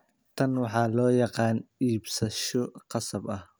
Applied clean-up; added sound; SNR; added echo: none; none; none; none.